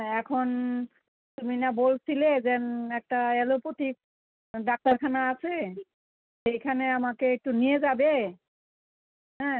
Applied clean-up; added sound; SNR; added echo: none; none; none; none.